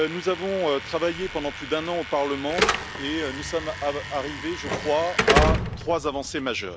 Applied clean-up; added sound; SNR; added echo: none; Slam / Alarm; 1 dB; none.